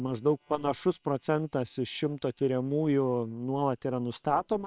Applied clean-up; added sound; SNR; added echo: neural separator model SepFormer WHAM!.